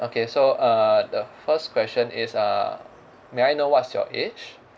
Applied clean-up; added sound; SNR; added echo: none; none; none; none.